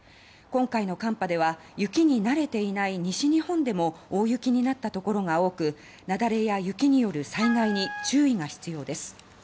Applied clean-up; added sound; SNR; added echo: none; Wind instrument, woodwind instrument; 10 dB; none.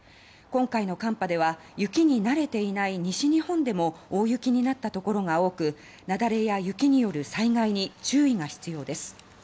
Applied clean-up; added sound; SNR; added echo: none; none; none; none.